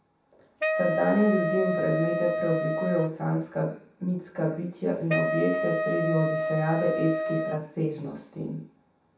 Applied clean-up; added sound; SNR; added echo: none; Wind instrument, woodwind instrument; 1 dB; reverberation time 0.7 s.